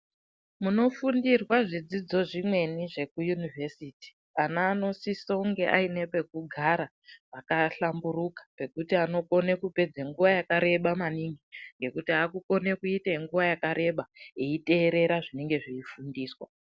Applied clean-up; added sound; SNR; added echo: none; none; none; none.